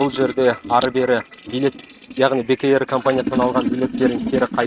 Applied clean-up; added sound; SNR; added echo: neural mask model RNNoise.